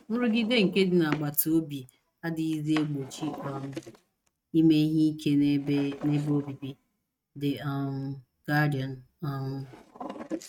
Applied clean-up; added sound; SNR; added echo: neural mask model RNNoise.